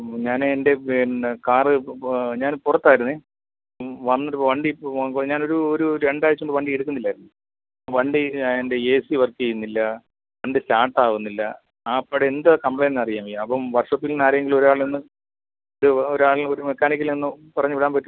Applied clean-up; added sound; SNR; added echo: none; none; none; none.